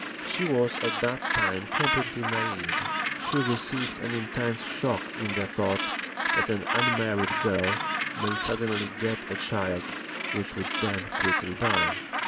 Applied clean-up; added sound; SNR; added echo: none; Gull, seagull; 0 dB; none.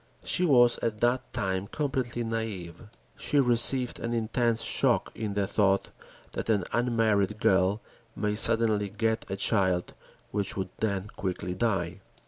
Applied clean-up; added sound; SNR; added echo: none; none; none; none.